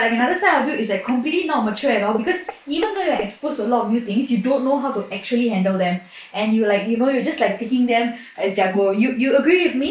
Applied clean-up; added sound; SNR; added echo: neural mask model Resemble Enhance denoiser.